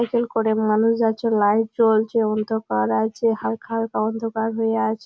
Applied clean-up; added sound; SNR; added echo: none; none; none; none.